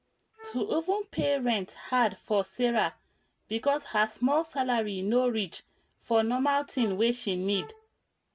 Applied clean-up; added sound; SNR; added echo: none; Wind instrument, woodwind instrument; 19 dB; none.